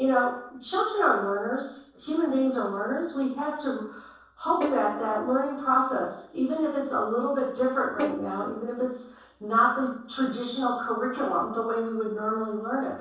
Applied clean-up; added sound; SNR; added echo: neural separator model SepFormer DNS4.